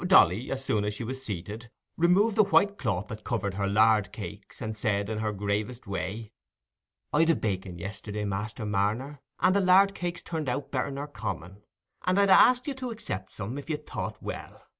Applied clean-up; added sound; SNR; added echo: none; none; none; none.